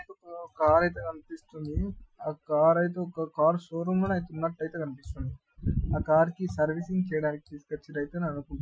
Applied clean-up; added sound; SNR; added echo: classical method Wiener filter.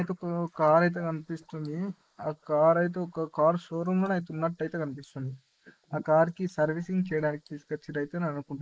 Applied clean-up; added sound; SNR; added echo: neural mask model Resemble Enhance denoiser.